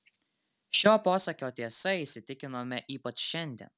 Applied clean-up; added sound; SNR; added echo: none; none; none; none.